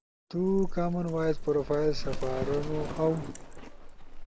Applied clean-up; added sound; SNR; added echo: none; Livestock, farm animals, working animals; 4 dB; none.